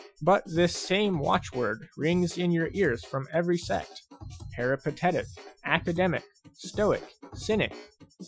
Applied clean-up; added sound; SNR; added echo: classical method Wiener filter.